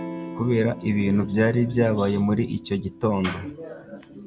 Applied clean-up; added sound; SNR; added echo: none; Electric guitar / Strum; 16 dB; none.